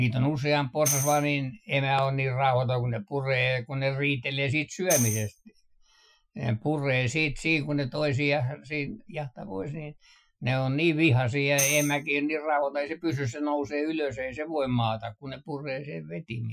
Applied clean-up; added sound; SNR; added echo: classical method Wiener filter.